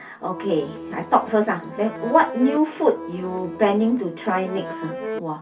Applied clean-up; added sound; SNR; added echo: none; Accordion; 11 dB; reverberation time 0.3 s.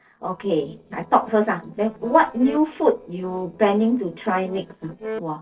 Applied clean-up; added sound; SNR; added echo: neural separator model SepFormer DNS4.